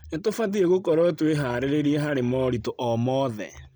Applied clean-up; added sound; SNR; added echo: none; none; none; none.